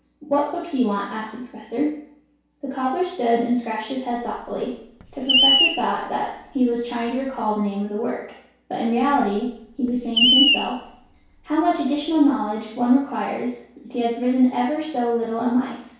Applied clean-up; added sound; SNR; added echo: none; Screech; 1 dB; reverberation time 0.6 s.